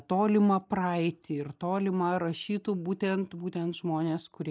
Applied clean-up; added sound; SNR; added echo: neural mask model Resemble Enhance denoiser.